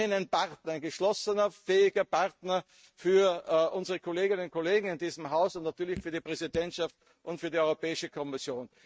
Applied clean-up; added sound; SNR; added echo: neural mask model RNNoise.